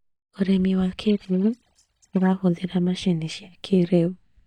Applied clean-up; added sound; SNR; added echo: neural mask model DeepFilterNet 3.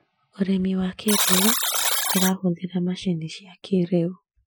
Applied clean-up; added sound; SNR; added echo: classical method Wiener filter.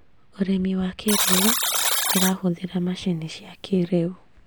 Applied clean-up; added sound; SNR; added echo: none; Alarm; 0 dB; none.